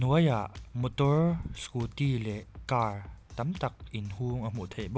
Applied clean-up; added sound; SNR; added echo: none; Drum kit; 18 dB; none.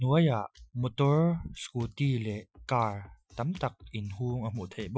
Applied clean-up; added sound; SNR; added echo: classical method Wiener filter.